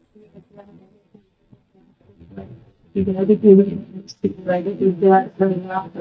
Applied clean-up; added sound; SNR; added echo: neural mask model DeepFilterNet 3.